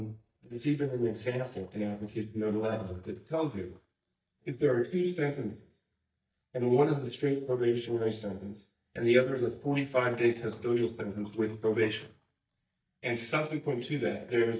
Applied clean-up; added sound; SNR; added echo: neural mask model DeepFilterNet 3.